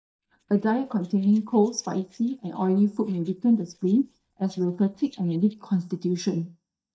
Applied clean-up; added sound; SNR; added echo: neural mask model DeepFilterNet 3.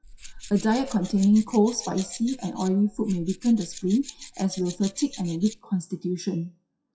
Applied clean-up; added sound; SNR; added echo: classical method WPE with log-MMSE.